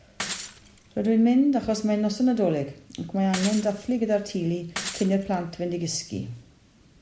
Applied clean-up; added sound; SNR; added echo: none; Shatter / Crushing; 12 dB; none.